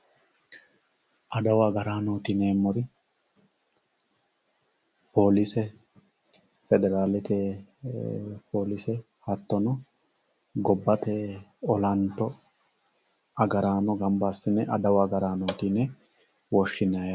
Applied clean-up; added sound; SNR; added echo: none; none; none; none.